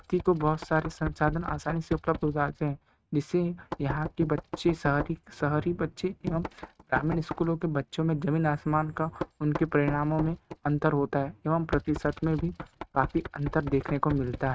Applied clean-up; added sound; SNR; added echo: neural mask model RNNoise.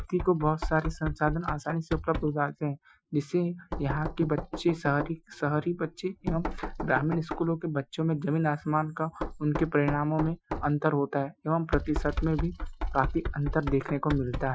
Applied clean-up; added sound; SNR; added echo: classical method Wiener filter.